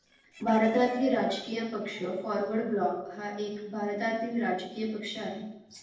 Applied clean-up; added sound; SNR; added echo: neural separator model SepFormer DNS4.